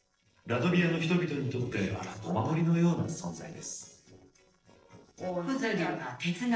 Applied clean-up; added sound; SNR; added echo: neural separator model SepFormer DNS4.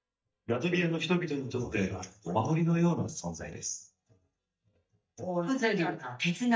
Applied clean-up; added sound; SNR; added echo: neural mask model DeepFilterNet 3.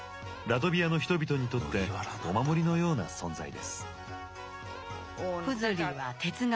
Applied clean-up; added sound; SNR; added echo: none; none; none; none.